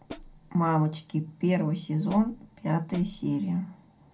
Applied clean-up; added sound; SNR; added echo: none; Hi-hat; 16 dB; reverberation time 0.2 s.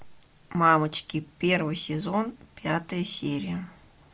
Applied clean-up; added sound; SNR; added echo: none; none; none; none.